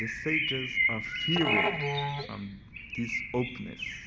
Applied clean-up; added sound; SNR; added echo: none; Musical instrument + Bird; -3 dB; none.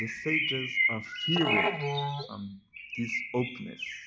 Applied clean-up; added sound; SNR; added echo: classical method log-MMSE.